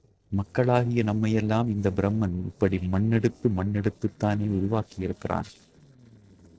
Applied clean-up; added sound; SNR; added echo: neural separator model SepFormer DNS4.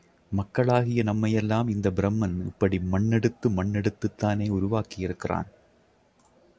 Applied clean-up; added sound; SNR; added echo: none; none; none; none.